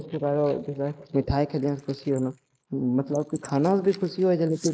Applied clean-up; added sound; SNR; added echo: neural mask model Resemble Enhance denoiser.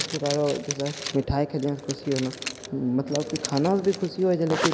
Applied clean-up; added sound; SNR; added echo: none; Zipper (clothing); 9 dB; none.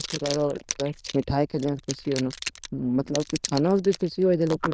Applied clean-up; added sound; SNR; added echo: neural diffusion model UNIVERSE++.